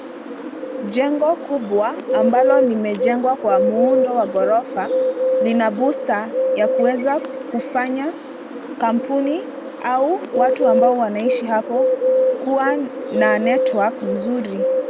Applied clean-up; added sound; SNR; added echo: none; Bird; 0 dB; none.